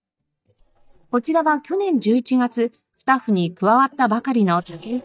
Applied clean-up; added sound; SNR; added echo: neural mask model DeepFilterNet 3.